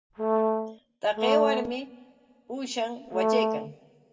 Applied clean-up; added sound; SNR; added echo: none; Brass instrument; -4 dB; reverberation time 0.7 s.